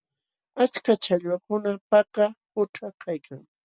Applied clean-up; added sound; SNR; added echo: none; none; none; none.